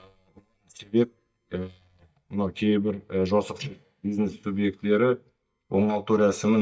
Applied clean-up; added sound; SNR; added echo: neural mask model DeepFilterNet 3.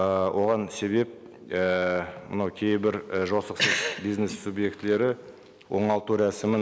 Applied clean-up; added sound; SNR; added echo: none; none; none; none.